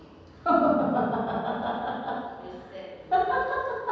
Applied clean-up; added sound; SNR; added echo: none; none; none; reverberation time 1.2 s.